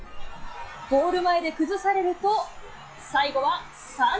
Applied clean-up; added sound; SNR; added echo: classical method log-MMSE.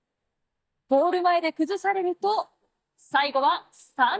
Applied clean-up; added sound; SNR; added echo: neural mask model DeepFilterNet 3.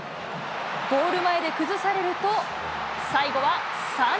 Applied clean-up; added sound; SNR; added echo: none; none; none; none.